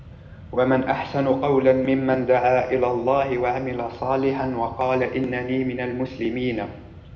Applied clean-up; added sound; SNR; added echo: none; Mechanisms; 19 dB; reverberation time 0.9 s.